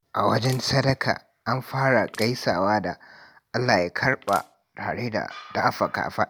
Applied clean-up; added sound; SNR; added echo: none; Crushing; 20 dB; none.